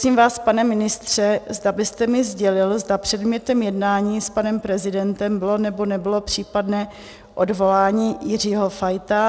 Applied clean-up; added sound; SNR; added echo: none; none; none; none.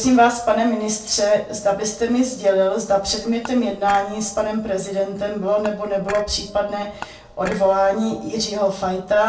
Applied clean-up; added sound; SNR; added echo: none; Dishes, pots, and pans / Chink, clink; 16 dB; reverberation time 0.4 s.